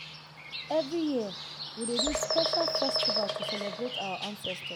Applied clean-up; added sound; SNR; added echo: none; Bird vocalization, bird call, bird song + Bird vocalization, bird call, bird song; -1 dB; none.